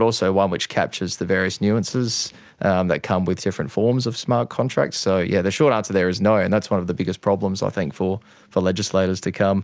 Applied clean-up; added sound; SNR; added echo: none; none; none; none.